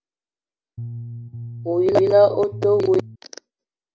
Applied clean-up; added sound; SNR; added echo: none; Bass guitar; 12 dB; none.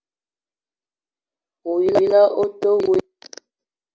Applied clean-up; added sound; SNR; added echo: none; none; none; none.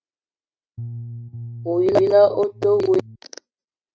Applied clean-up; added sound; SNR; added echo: neural mask model RNNoise.